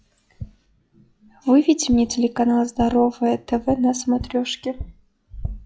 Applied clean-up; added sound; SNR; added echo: classical method log-MMSE.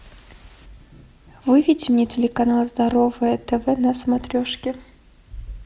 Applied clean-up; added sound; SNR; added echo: none; none; none; none.